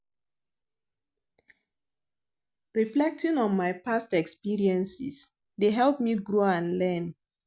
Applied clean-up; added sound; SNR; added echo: none; none; none; none.